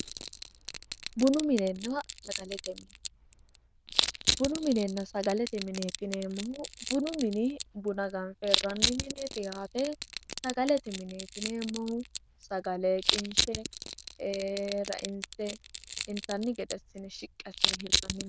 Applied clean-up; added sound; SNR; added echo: neural diffusion model UNIVERSE++.